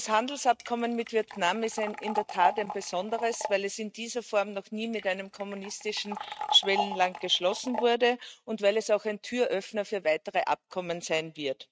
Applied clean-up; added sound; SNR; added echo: neural mask model RNNoise.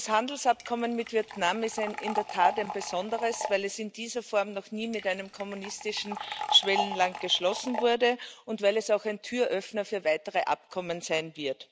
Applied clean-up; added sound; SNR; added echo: none; Liquid; 7 dB; none.